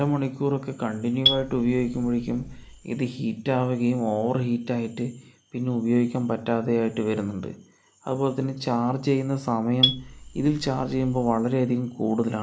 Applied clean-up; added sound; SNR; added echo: none; Marimba, xylophone; 4 dB; none.